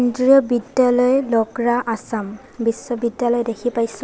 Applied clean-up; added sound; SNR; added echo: none; none; none; none.